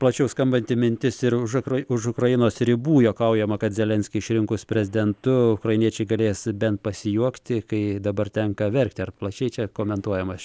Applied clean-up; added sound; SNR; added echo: none; none; none; none.